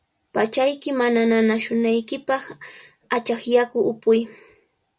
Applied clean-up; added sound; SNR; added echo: none; none; none; none.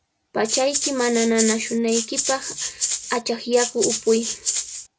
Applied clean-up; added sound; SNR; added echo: none; Rattle (instrument); 3 dB; none.